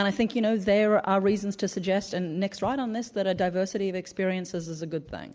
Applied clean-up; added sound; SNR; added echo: none; none; none; none.